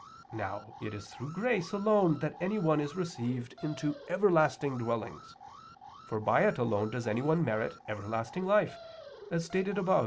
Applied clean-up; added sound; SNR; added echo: none; Alarm; 19 dB; none.